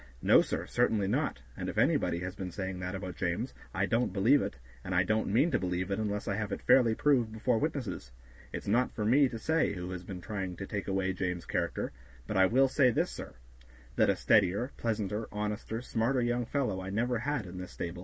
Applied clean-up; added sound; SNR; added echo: none; none; none; none.